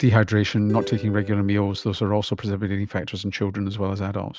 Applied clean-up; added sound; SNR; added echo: neural mask model RNNoise.